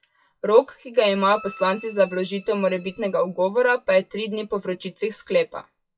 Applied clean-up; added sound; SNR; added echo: classical method WPE with log-MMSE.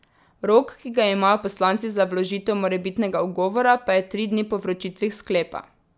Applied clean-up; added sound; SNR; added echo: none; none; none; none.